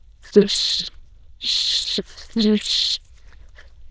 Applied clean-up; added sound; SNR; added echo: neural diffusion model UNIVERSE++.